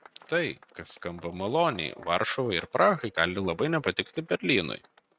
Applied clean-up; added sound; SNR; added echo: neural mask model RNNoise.